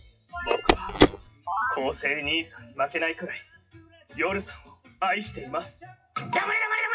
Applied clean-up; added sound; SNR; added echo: classical method WPE with log-MMSE.